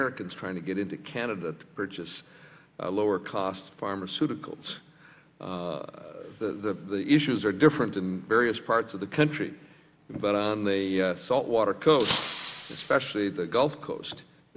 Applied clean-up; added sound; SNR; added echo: none; Shatter; 4 dB; none.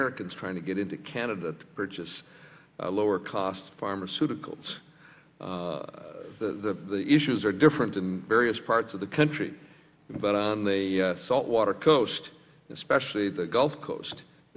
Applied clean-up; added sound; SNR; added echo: none; none; none; none.